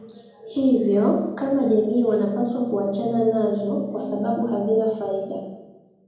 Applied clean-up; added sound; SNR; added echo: none; none; none; reverberation time 0.9 s.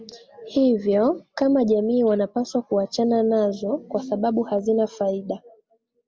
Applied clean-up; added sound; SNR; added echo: none; none; none; none.